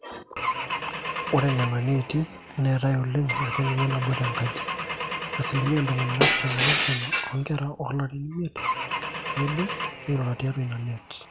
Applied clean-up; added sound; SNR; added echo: none; Glass / Engine / Car; 3 dB; none.